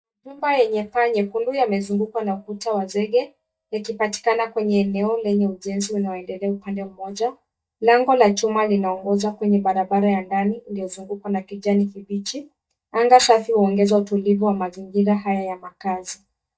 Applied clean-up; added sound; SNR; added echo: neural mask model DeepFilterNet 3.